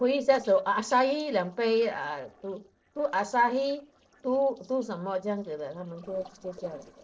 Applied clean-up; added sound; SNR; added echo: neural separator model SepFormer DNS4.